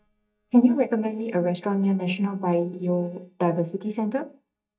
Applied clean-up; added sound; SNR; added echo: neural mask model DeepFilterNet 3.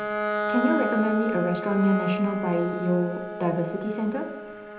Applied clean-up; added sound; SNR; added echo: none; Bowed string instrument; 5 dB; reverberation time 0.9 s.